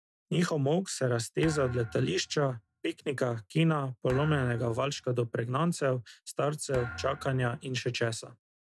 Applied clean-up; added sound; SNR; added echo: none; Thump, thud; 16 dB; none.